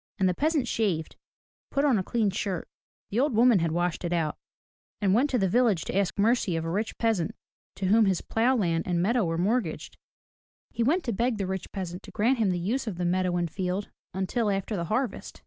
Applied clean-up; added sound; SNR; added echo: none; none; none; none.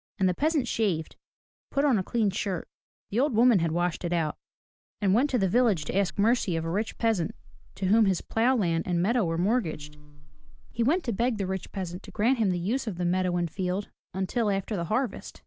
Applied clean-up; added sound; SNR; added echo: none; Buzz; 13 dB; none.